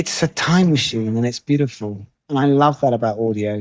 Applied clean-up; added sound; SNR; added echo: neural mask model DeepFilterNet 3.